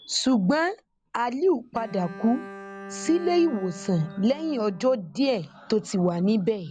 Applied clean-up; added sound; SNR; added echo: none; Bowed string instrument; 18 dB; none.